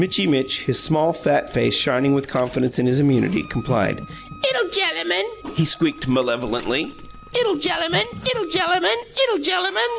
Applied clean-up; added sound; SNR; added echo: none; Bowed string instrument + Gurgling; 18 dB; none.